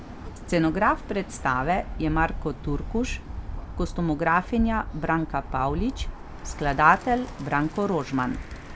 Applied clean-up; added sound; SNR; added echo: none; Bird; 8 dB; none.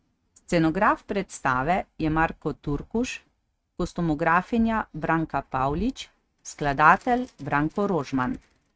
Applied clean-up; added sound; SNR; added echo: neural mask model RNNoise.